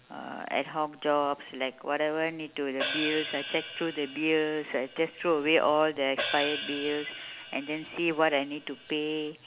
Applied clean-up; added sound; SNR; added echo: none; Hi-hat; 9 dB; none.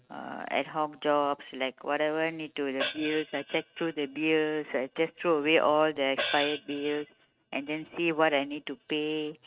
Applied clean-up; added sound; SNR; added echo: neural mask model RNNoise.